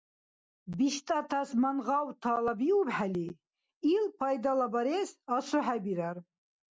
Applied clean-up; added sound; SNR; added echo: none; none; none; none.